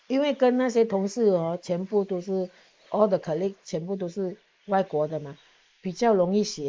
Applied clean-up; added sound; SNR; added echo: neural mask model Resemble Enhance denoiser.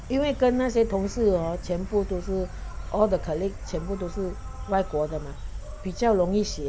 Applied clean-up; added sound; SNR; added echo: none; Insect; 9 dB; none.